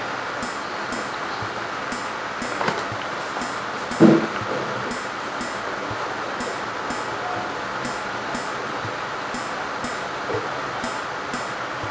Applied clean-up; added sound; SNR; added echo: none; Keyboard (musical); 14 dB; none.